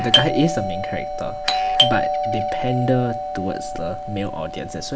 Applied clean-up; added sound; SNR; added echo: none; Doorbell; -2 dB; none.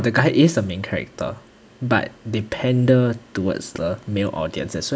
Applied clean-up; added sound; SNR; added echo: none; none; none; none.